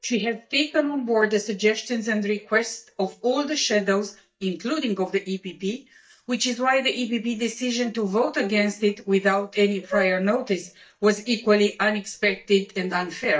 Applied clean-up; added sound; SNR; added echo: neural mask model DeepFilterNet 3.